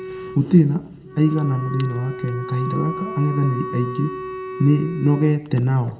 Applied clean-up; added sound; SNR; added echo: none; Wind instrument, woodwind instrument; 11 dB; reverberation time 1.5 s.